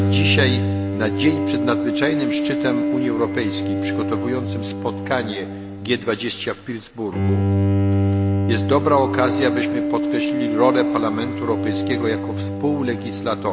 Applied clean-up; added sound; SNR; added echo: none; Bowed string instrument; -2 dB; none.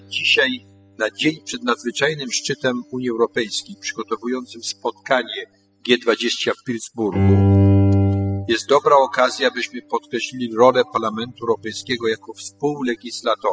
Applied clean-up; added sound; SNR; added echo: classical method spectral subtraction.